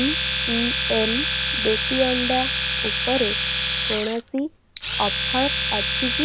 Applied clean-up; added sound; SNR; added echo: none; Domestic sounds, home sounds; -2 dB; none.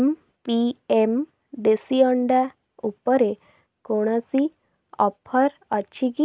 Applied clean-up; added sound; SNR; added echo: none; none; none; none.